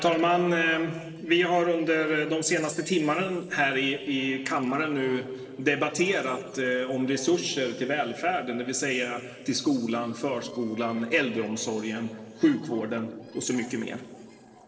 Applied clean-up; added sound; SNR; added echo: neural separator model SepFormer DNS4.